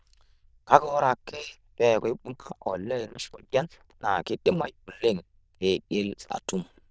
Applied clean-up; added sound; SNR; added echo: neural diffusion model UNIVERSE++.